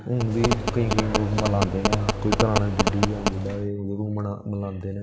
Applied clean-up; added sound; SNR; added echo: none; Telephone; -1 dB; none.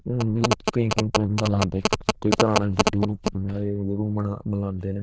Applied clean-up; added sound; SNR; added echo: neural diffusion model UNIVERSE++.